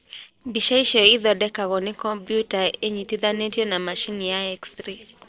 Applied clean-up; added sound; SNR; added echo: neural separator model SepFormer DNS4.